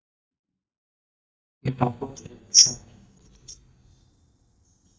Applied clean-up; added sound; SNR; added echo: neural mask model DeepFilterNet 3.